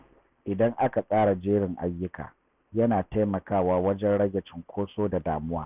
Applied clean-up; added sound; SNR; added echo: none; none; none; none.